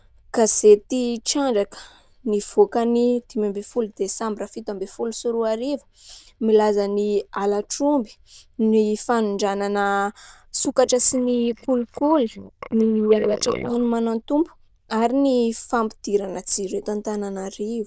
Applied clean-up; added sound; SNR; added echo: neural diffusion model UNIVERSE++.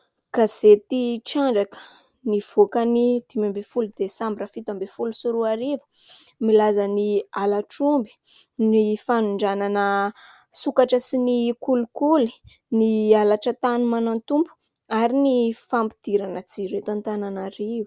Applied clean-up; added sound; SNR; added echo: none; none; none; none.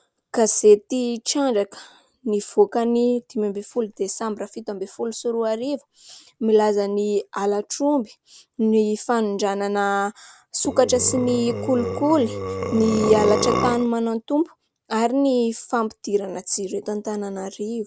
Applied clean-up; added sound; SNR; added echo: none; Burping, eructation; 4 dB; none.